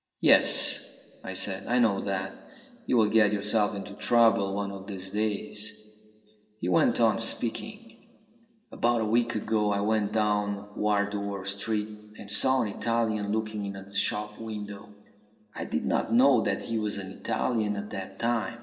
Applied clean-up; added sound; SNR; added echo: none; none; none; reverberation time 2.7 s.